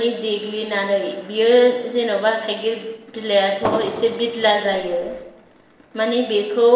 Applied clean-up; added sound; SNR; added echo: none; Fireworks; 12 dB; reverberation time 0.9 s.